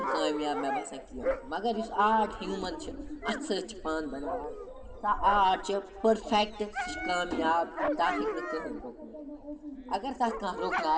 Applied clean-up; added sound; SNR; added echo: none; Dog; 7 dB; reverberation time 1.9 s.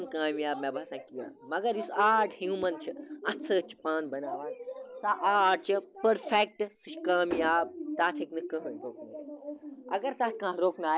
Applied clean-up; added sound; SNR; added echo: none; none; none; none.